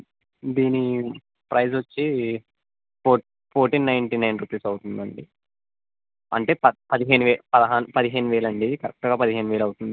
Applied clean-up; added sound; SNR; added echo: none; none; none; none.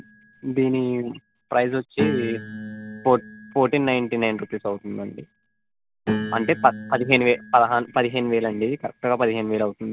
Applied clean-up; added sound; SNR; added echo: none; Piano; 12 dB; none.